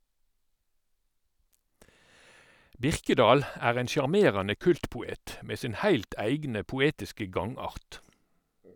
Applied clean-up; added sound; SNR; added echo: none; none; none; none.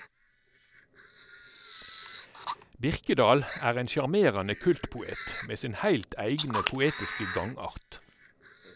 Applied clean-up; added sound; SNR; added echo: none; Camera; 5 dB; none.